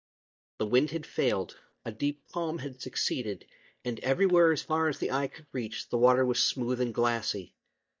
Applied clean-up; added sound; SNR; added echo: neural mask model DeepFilterNet 3.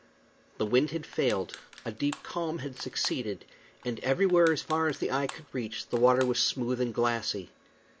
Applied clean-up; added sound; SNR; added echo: none; Crushing; 19 dB; none.